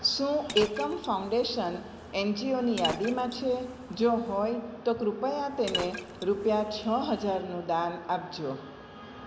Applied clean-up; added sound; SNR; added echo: none; Liquid; 11 dB; none.